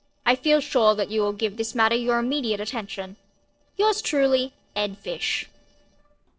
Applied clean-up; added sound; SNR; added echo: neural separator model SepFormer DNS4.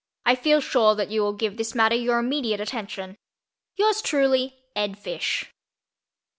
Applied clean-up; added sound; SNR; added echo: none; none; none; none.